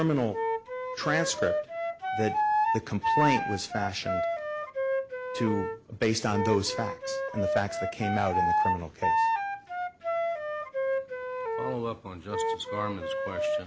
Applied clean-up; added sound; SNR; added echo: none; Wind instrument, woodwind instrument; -2 dB; none.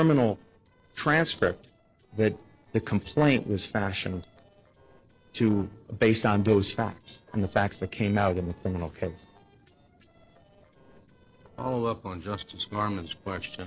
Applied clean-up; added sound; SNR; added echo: neural separator model SepFormer DNS4.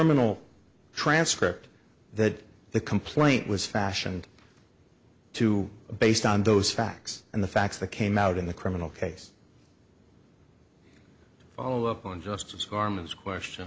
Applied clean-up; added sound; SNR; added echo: none; none; none; none.